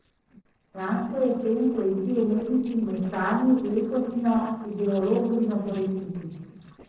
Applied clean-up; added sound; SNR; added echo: neural separator model SepFormer DNS4.